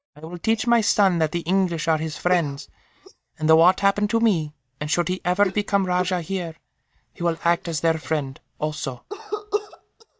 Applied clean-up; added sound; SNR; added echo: neural mask model DeepFilterNet 3.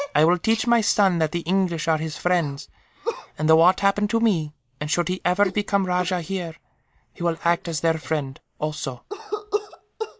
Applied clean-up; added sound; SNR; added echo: neural mask model Resemble Enhance denoiser.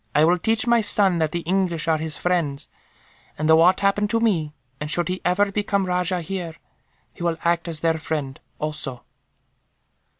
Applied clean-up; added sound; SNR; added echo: none; none; none; none.